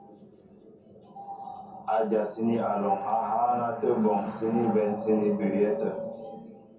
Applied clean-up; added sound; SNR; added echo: none; none; none; reverberation time 0.6 s.